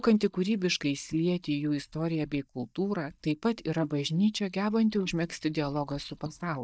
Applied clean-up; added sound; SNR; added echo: neural mask model DeepFilterNet 3.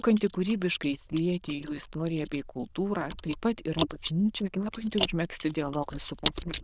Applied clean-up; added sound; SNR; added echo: neural diffusion model UNIVERSE++.